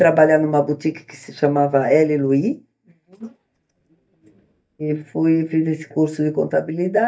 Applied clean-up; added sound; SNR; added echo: neural mask model DeepFilterNet 3.